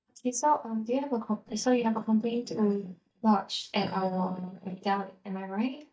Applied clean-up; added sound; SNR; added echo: neural mask model DeepFilterNet 3.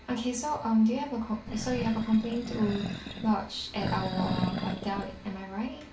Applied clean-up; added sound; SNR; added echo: none; Animal; 5 dB; reverberation time 0.3 s.